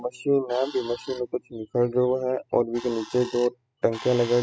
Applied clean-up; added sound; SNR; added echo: classical method spectral subtraction.